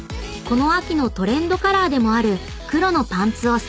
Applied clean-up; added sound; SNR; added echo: none; none; none; none.